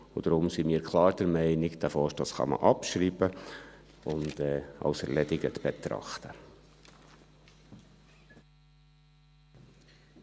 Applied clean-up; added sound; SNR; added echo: none; none; none; none.